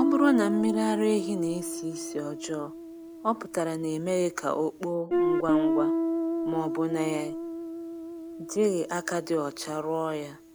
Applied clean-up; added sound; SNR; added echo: none; Guitar; 2 dB; none.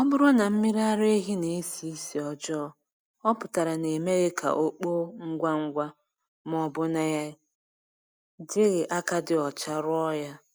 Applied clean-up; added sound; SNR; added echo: none; none; none; none.